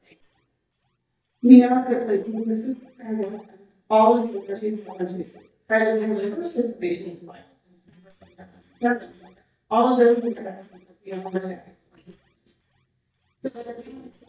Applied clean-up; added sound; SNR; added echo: neural mask model DeepFilterNet 3.